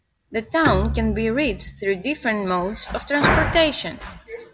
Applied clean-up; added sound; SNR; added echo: none; Bowed string instrument; 8 dB; none.